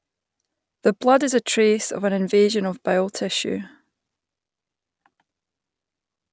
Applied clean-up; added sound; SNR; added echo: none; none; none; none.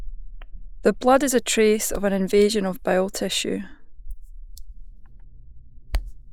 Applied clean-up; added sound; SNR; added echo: neural mask model Resemble Enhance denoiser.